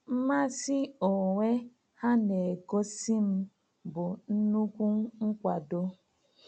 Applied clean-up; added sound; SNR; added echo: none; none; none; none.